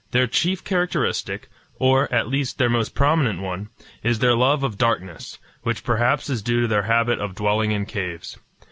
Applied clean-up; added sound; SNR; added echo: none; none; none; none.